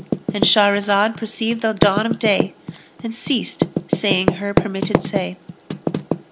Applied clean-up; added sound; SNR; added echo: none; Typing; 2 dB; none.